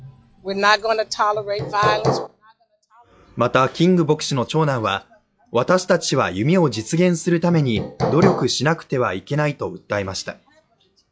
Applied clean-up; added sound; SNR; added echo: classical method log-MMSE.